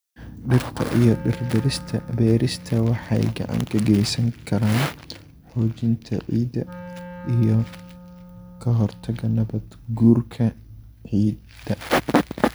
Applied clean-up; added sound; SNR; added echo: none; Wind instrument, woodwind instrument; 19 dB; none.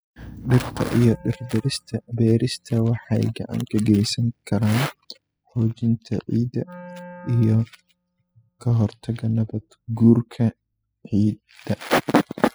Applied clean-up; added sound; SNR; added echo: classical method spectral subtraction.